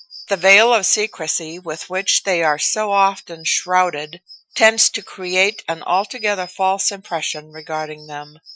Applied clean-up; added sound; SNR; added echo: classical method Wiener filter.